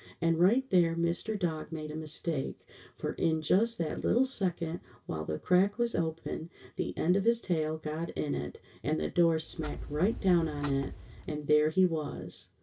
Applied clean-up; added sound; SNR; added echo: none; Clock; 11 dB; reverberation time 0.1 s.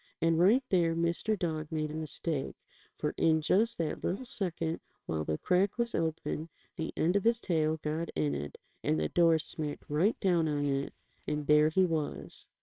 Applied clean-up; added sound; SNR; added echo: neural separator model SepFormer WHAMR!.